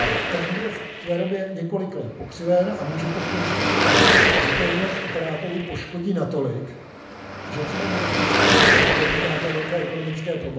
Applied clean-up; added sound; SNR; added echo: none; Car passing by / Traffic noise, roadway noise / Engine; -4 dB; reverberation time 0.7 s.